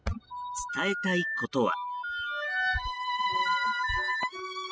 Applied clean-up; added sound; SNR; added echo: classical method spectral subtraction.